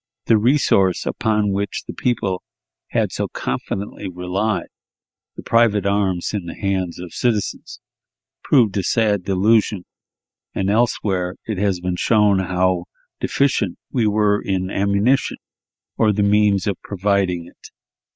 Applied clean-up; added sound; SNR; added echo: neural mask model Resemble Enhance denoiser.